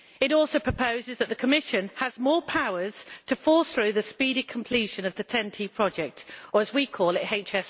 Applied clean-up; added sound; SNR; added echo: none; none; none; none.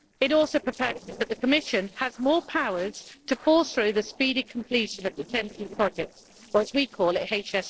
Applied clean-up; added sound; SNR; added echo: neural separator model SepFormer DNS4.